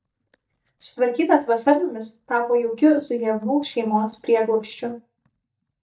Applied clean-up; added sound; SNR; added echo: neural mask model DeepFilterNet 3.